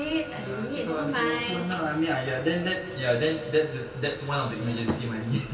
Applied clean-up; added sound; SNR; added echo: none; Musical instrument; 19 dB; reverberation time 1.9 s.